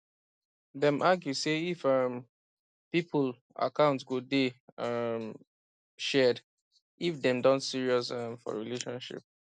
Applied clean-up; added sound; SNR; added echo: none; none; none; none.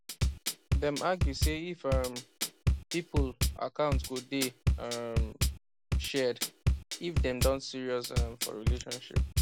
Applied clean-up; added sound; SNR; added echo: none; Bass drum / Drum kit; -4 dB; none.